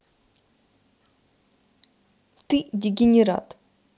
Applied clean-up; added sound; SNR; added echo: none; none; none; none.